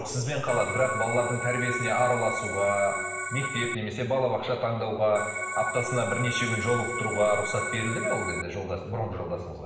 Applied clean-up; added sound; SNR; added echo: none; Organ; 4 dB; reverberation time 1.2 s.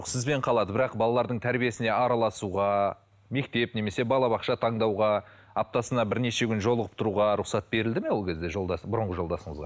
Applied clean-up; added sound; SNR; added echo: none; none; none; none.